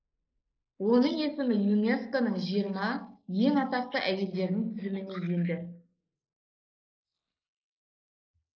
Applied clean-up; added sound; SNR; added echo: neural mask model Resemble Enhance denoiser.